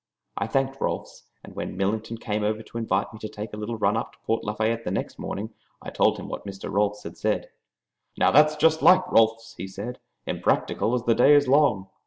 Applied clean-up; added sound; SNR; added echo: none; none; none; none.